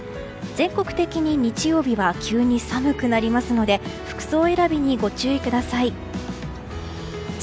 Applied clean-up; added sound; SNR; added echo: none; none; none; none.